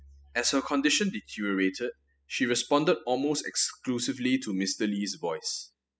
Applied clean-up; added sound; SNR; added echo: classical method spectral subtraction.